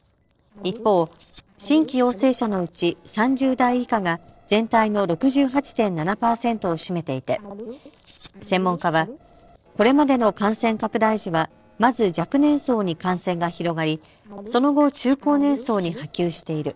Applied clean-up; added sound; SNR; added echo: neural separator model SepFormer DNS4.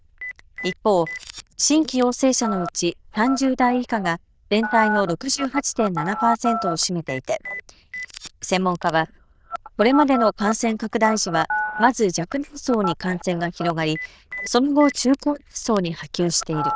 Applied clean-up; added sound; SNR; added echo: neural diffusion model UNIVERSE++.